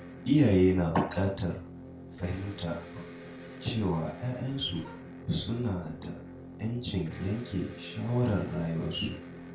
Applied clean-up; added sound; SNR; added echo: none; Electric guitar; 14 dB; reverberation time 0.3 s.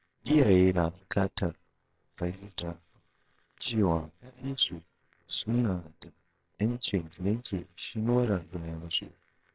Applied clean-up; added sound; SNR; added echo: neural separator model SepFormer WHAMR!.